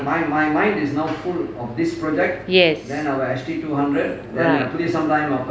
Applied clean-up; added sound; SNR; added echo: none; none; none; none.